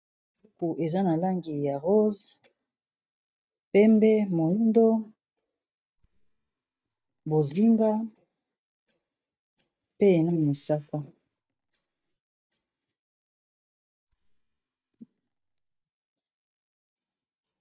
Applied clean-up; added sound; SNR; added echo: neural mask model DeepFilterNet 3.